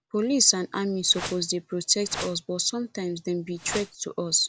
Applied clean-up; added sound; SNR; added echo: none; Whoosh, swoosh, swish; 9 dB; none.